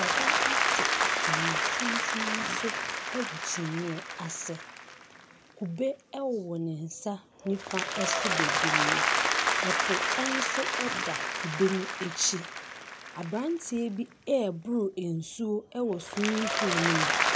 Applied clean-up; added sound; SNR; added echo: none; Applause; -3 dB; none.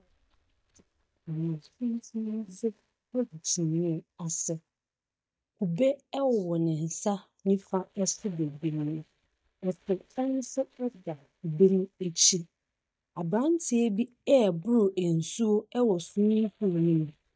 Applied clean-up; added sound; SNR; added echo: neural mask model DeepFilterNet 3.